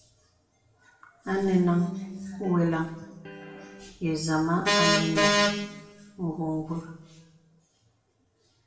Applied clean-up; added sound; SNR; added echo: none; Electric guitar; 14 dB; reverberation time 0.9 s.